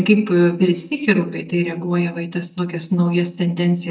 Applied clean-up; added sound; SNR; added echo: neural mask model DeepFilterNet 3.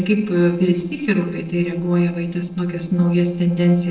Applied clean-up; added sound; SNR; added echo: neural separator model SepFormer DNS4.